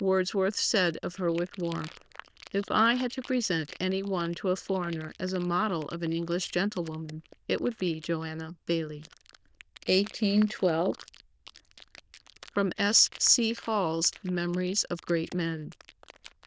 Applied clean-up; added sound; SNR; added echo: neural diffusion model UNIVERSE++.